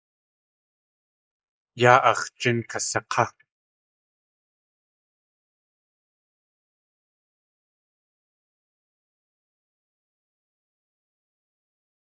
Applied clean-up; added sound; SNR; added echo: neural mask model Resemble Enhance denoiser.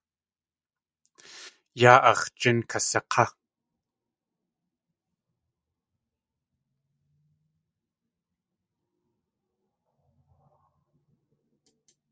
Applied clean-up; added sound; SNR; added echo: none; none; none; none.